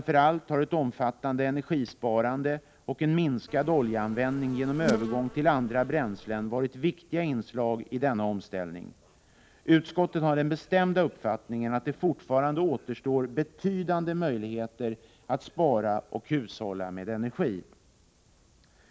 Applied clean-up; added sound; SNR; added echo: none; Insect; 10 dB; none.